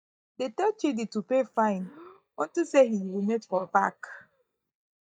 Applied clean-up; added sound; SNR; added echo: neural mask model DeepFilterNet 3.